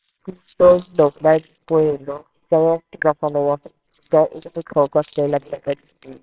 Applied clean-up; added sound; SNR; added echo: neural separator model SepFormer WHAMR!.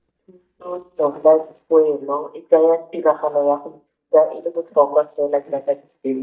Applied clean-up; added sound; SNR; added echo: neural mask model DeepFilterNet 3.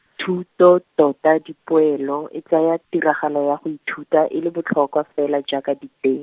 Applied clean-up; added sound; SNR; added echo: none; none; none; none.